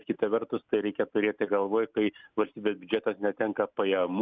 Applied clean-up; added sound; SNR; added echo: none; none; none; none.